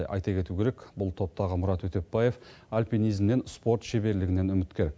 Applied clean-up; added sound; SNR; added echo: none; none; none; none.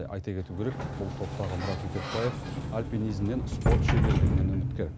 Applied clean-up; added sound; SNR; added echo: none; Sliding door; -3 dB; none.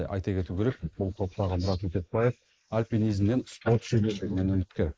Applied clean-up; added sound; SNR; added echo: neural mask model Resemble Enhance denoiser.